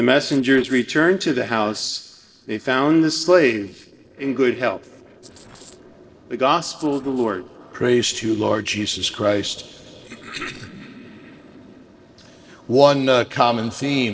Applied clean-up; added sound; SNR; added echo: neural separator model SepFormer DNS4.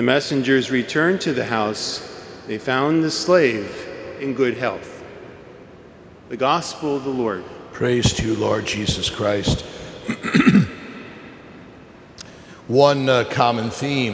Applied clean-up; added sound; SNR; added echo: none; none; none; none.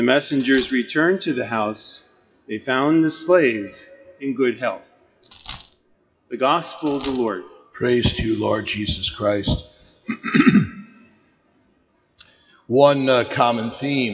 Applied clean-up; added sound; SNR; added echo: classical method WPE with log-MMSE.